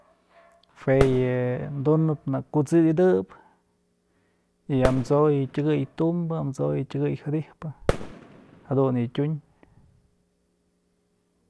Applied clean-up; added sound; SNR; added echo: none; Fireworks; 9 dB; none.